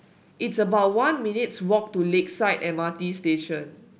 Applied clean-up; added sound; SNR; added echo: none; none; none; none.